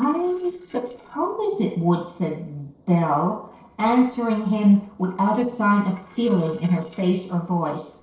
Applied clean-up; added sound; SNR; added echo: neural separator model SepFormer DNS4.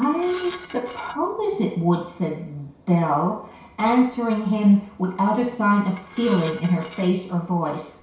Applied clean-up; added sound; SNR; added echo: none; Dishes, pots, and pans / Glass; 17 dB; reverberation time 0.6 s.